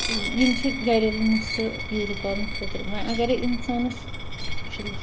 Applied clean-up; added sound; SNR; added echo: none; Chirp, tweet + Coin (dropping); 3 dB; none.